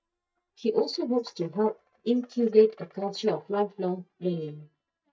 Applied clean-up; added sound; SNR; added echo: neural mask model DeepFilterNet 3.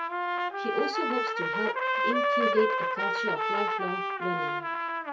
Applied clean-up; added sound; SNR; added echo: none; Trumpet; -4 dB; reverberation time 0.2 s.